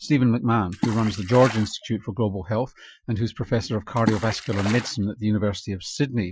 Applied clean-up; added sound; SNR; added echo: classical method Wiener filter.